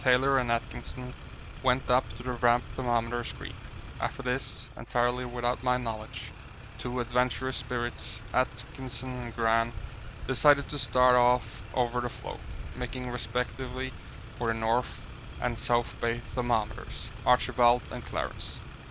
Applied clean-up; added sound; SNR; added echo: none; Motor vehicle (road); 11 dB; none.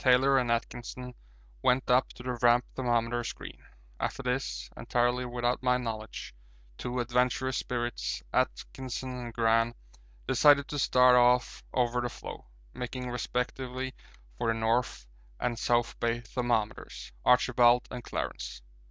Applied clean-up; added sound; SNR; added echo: none; none; none; none.